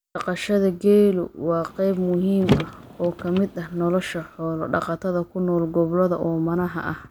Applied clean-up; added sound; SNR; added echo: none; Car; 8 dB; none.